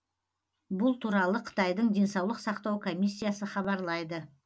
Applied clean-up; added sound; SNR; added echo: none; none; none; none.